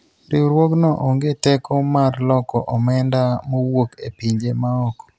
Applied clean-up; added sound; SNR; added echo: none; none; none; none.